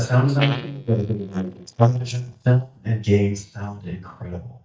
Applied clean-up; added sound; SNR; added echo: neural mask model DeepFilterNet 3.